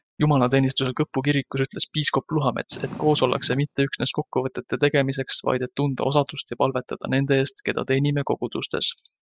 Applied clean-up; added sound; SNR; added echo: classical method spectral subtraction.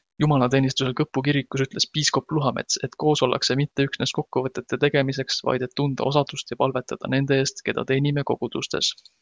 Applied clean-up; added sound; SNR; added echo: none; none; none; none.